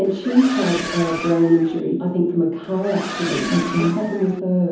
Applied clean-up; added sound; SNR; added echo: none; Accelerating, revving, vroom; 11 dB; reverberation time 0.7 s.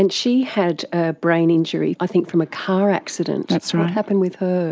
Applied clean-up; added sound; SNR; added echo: none; none; none; none.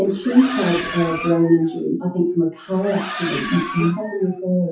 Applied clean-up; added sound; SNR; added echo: classical method WPE with log-MMSE.